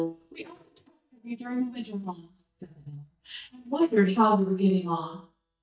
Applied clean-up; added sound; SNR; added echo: neural mask model DeepFilterNet 3.